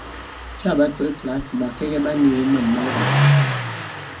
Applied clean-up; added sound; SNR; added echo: none; Engine starting; 1 dB; reverberation time 0.4 s.